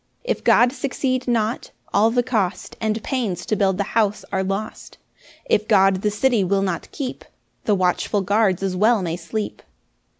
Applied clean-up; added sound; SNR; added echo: none; none; none; none.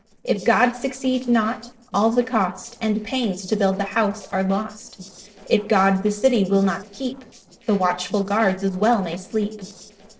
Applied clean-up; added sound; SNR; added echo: neural separator model SepFormer DNS4.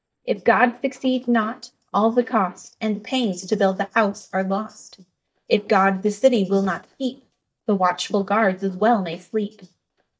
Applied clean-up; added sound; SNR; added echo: neural mask model DeepFilterNet 3.